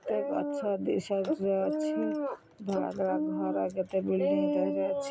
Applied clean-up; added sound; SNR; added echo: none; none; none; none.